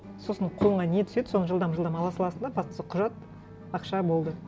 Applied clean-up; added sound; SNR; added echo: none; none; none; none.